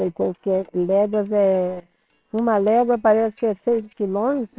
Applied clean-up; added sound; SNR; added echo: neural separator model SepFormer WHAMR!.